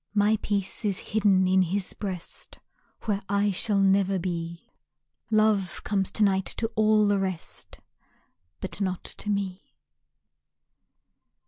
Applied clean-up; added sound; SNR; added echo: none; none; none; none.